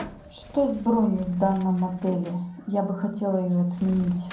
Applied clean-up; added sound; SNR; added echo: none; Bird; 20 dB; reverberation time 0.5 s.